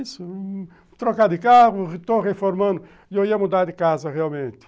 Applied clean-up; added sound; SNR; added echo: none; none; none; none.